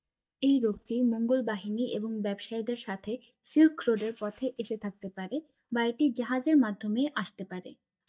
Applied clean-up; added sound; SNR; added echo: neural mask model DeepFilterNet 3.